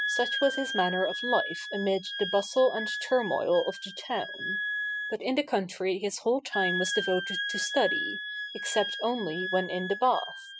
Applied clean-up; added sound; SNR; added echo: classical method spectral subtraction.